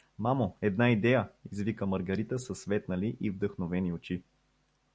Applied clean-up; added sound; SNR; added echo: none; none; none; none.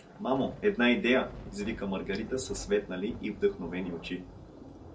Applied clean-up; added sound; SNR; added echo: none; Thunder; 16 dB; reverberation time 0.2 s.